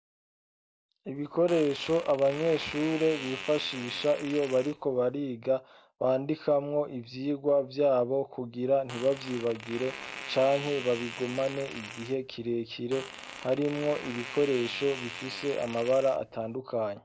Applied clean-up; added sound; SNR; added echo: none; Fart; 13 dB; none.